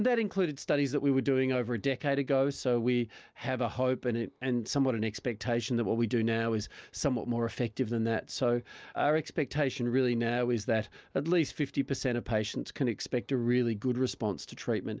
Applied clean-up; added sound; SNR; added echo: none; none; none; none.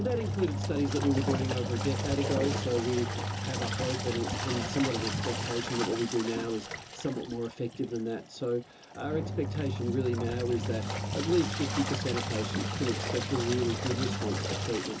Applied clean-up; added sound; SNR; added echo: none; Engine; 1 dB; reverberation time 0.2 s.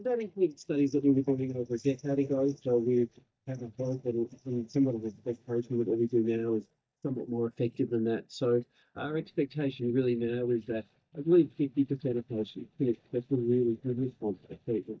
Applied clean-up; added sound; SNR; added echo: neural mask model DeepFilterNet 3.